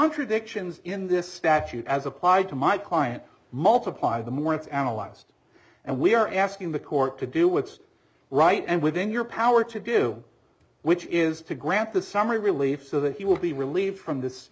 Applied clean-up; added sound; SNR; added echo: none; none; none; none.